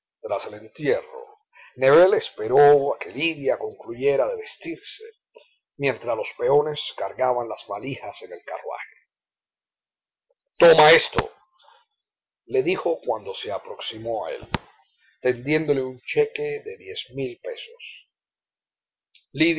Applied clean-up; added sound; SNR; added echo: none; none; none; none.